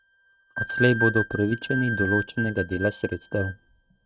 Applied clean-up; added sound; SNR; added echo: neural mask model RNNoise.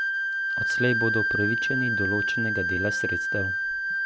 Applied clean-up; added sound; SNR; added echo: none; Wind instrument, woodwind instrument; -4 dB; none.